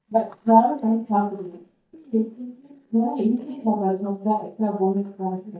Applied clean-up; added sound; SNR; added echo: neural mask model DeepFilterNet 3.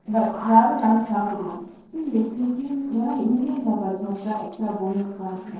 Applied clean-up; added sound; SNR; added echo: neural separator model SepFormer DNS4.